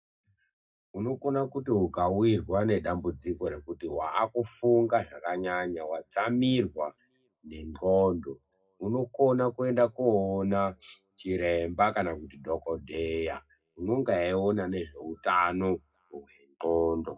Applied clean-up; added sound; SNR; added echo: none; none; none; reverberation time 0.2 s.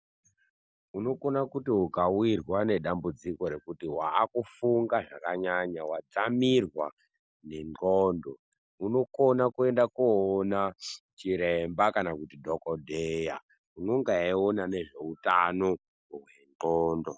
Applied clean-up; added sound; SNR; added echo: none; none; none; none.